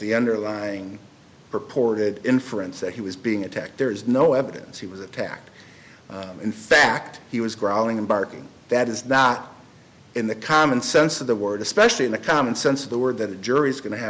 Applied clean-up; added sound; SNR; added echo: none; none; none; none.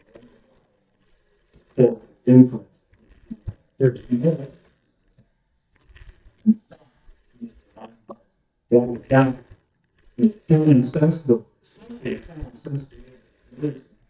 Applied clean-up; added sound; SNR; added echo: neural mask model DeepFilterNet 3.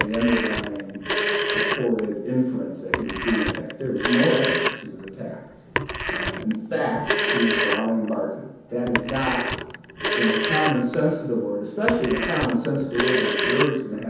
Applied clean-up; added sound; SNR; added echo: none; Telephone; 0 dB; reverberation time 0.9 s.